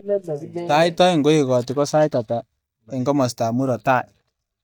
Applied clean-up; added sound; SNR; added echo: neural mask model DeepFilterNet 3.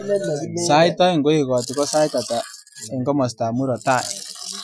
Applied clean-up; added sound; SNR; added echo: classical method Wiener filter.